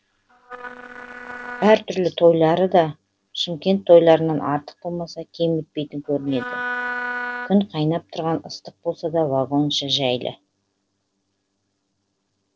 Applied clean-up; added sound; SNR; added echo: neural separator model SepFormer DNS4.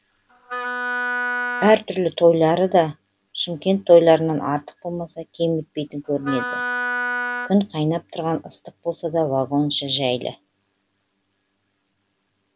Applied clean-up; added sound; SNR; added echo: none; Wind instrument, woodwind instrument; 5 dB; none.